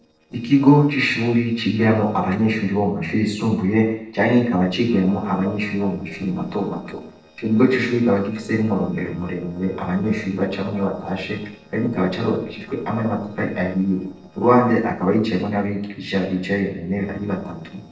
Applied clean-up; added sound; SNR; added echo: neural separator model SepFormer DNS4.